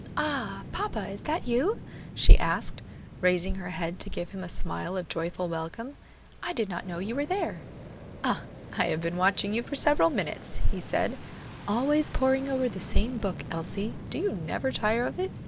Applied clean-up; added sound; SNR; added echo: none; Fixed-wing aircraft, airplane; 16 dB; none.